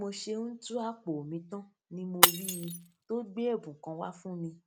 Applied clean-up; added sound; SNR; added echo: none; Shatter; -4 dB; none.